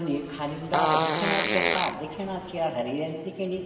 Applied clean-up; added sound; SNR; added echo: none; Fart; -4 dB; reverberation time 2.3 s.